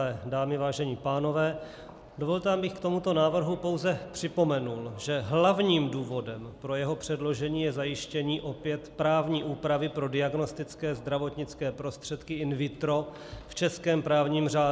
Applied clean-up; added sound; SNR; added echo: none; none; none; none.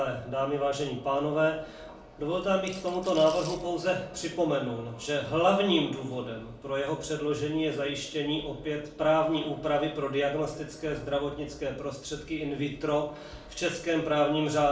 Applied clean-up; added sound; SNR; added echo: none; Rattle / Rattle (instrument); 18 dB; reverberation time 0.4 s.